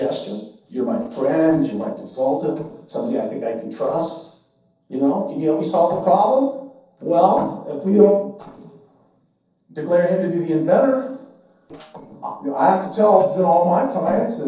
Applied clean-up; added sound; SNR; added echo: neural separator model SepFormer DNS4.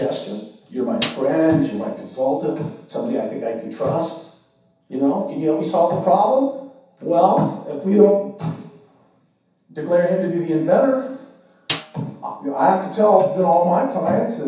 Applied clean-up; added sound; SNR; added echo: none; Snare drum; 9 dB; reverberation time 0.7 s.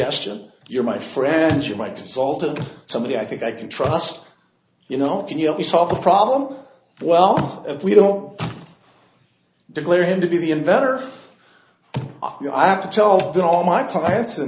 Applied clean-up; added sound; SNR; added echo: none; none; none; none.